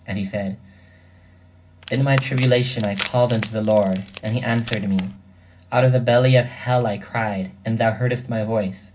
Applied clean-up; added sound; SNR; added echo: none; Wood; 14 dB; reverberation time 0.4 s.